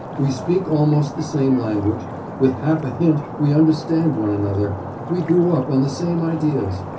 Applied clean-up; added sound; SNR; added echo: none; Stream; 11 dB; reverberation time 0.3 s.